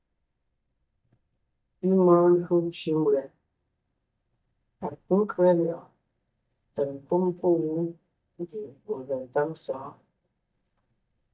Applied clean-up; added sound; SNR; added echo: neural mask model DeepFilterNet 3.